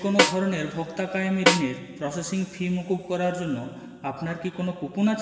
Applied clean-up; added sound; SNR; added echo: none; Snare drum; -1 dB; reverberation time 2.8 s.